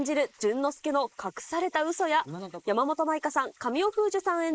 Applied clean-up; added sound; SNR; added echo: neural mask model Resemble Enhance denoiser.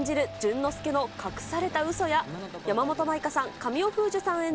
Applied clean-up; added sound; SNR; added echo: none; Engine / Mechanisms; 17 dB; none.